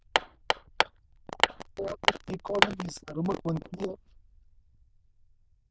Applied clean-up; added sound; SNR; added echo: neural diffusion model UNIVERSE++.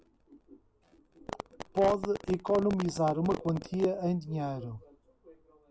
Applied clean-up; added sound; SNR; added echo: none; none; none; none.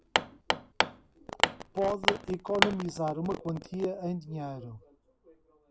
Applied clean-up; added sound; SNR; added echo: none; Hammer; -4 dB; none.